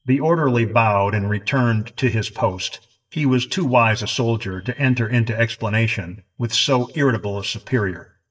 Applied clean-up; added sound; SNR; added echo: neural mask model DeepFilterNet 3.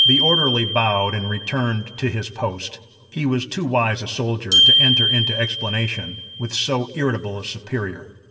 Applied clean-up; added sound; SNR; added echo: none; Glockenspiel; 0 dB; reverberation time 2.1 s.